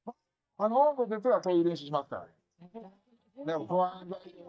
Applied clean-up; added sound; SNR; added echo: neural mask model DeepFilterNet 3.